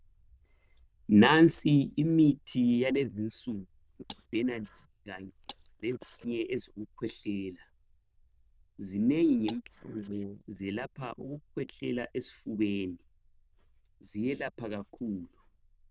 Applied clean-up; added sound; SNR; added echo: neural diffusion model UNIVERSE++.